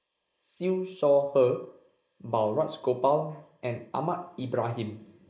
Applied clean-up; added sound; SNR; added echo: neural mask model Resemble Enhance denoiser.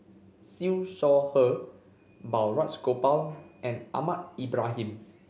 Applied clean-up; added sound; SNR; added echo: none; none; none; none.